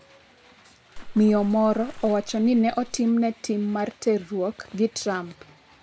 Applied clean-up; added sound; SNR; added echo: none; Water / Splash, splatter; 16 dB; none.